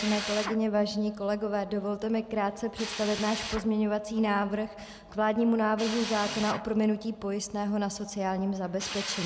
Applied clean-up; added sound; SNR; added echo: none; Drill; 12 dB; none.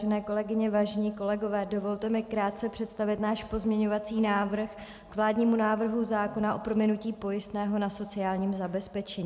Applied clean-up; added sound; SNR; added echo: none; none; none; none.